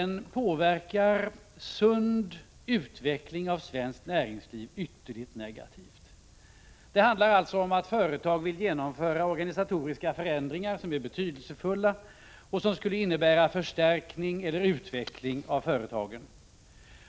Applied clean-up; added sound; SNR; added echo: none; none; none; none.